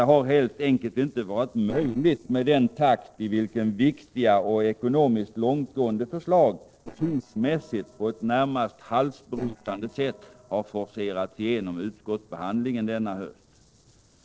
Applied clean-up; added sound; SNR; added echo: neural separator model SepFormer DNS4.